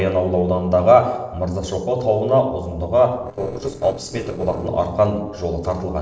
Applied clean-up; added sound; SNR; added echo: neural separator model SepFormer DNS4.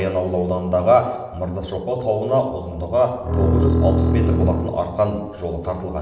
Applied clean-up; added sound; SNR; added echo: none; Bowed string instrument; -2 dB; reverberation time 1.1 s.